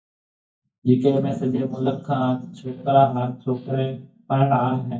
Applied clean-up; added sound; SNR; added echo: neural mask model DeepFilterNet 3.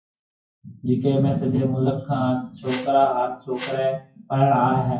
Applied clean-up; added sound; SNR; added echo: classical method WPE with log-MMSE.